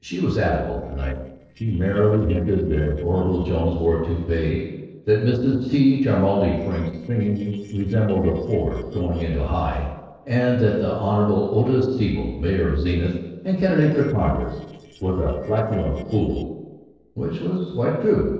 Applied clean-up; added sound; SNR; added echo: neural separator model SepFormer DNS4.